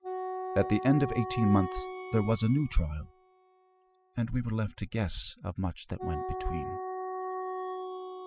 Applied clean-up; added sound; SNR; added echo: classical method spectral subtraction.